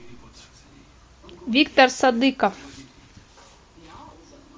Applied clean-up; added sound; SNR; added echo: none; none; none; none.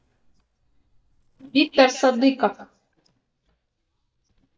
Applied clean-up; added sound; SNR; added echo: neural mask model DeepFilterNet 3.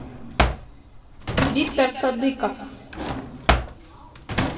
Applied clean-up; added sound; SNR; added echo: none; Drawer open or close; -2 dB; reverberation time 1.6 s.